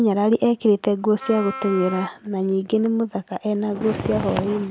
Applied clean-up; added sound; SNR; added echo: none; Wind instrument, woodwind instrument; 13 dB; none.